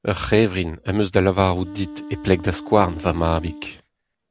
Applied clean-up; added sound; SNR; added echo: none; Wind instrument, woodwind instrument; 15 dB; none.